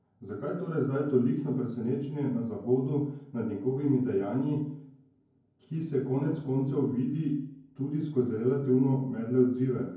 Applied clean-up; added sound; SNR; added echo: none; none; none; reverberation time 0.9 s.